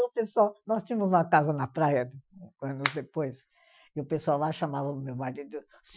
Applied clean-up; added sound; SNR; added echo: classical method Wiener filter.